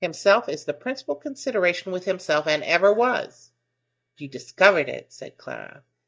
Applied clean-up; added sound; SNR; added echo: neural mask model DeepFilterNet 3.